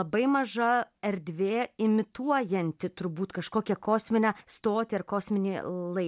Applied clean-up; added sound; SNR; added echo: none; none; none; none.